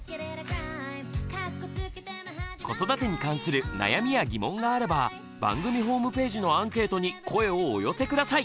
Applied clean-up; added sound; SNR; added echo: none; none; none; none.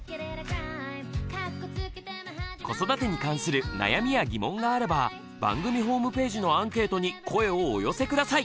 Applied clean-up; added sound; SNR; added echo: none; Bass drum; 16 dB; none.